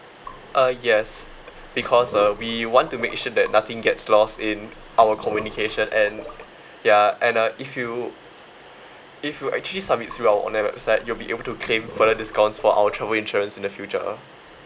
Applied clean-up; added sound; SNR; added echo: none; Sink (filling or washing); 17 dB; none.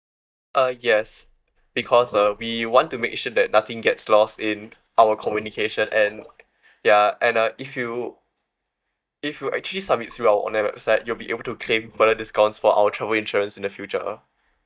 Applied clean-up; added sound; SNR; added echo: neural mask model DeepFilterNet 3.